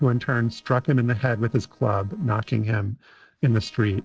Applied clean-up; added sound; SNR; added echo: neural separator model SepFormer DNS4.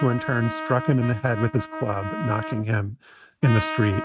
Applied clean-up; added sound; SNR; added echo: neural mask model RNNoise.